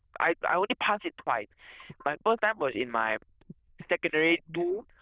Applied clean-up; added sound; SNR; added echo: neural diffusion model UNIVERSE++.